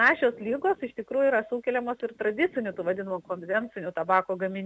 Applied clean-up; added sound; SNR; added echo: none; none; none; none.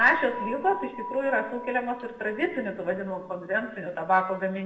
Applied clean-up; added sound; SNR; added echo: none; Dishes, pots, and pans / Chink, clink; 12 dB; reverberation time 0.8 s.